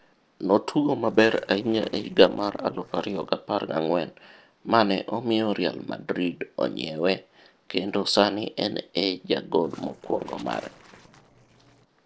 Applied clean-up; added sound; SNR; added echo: neural separator model SepFormer DNS4.